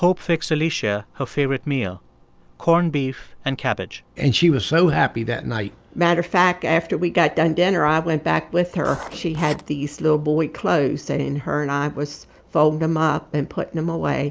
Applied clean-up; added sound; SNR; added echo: none; Writing; 16 dB; none.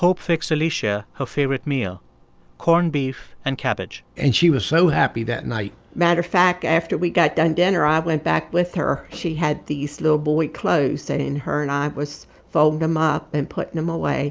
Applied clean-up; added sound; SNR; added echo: none; none; none; none.